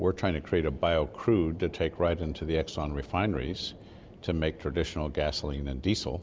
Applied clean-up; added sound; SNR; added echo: none; none; none; none.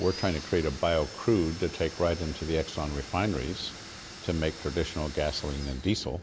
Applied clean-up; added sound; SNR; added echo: none; Domestic sounds, home sounds; 15 dB; none.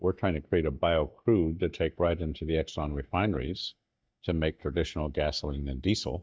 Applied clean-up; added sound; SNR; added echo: neural mask model DeepFilterNet 3.